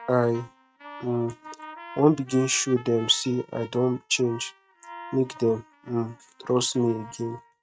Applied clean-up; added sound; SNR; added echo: neural mask model RNNoise.